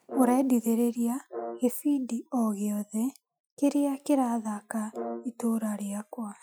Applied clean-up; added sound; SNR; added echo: classical method Wiener filter.